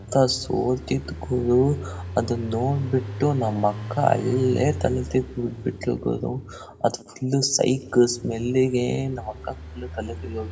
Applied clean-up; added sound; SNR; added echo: none; Engine; 11 dB; reverberation time 0.5 s.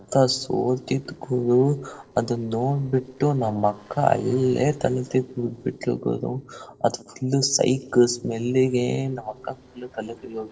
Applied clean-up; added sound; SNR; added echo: neural separator model SepFormer DNS4.